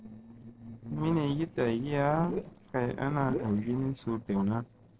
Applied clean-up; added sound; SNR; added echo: neural separator model SepFormer DNS4.